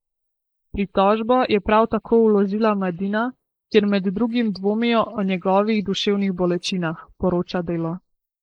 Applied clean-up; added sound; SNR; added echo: neural mask model Resemble Enhance denoiser.